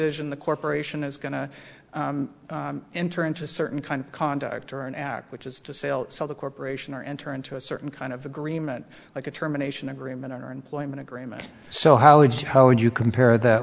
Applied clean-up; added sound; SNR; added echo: none; none; none; none.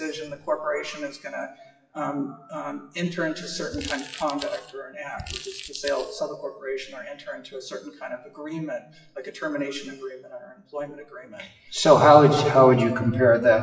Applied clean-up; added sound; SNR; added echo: classical method WPE with log-MMSE.